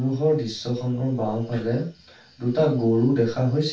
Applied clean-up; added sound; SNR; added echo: none; none; none; reverberation time 0.2 s.